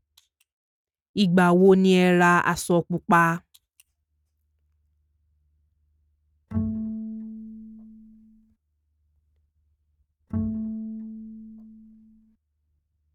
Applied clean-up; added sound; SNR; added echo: neural mask model RNNoise.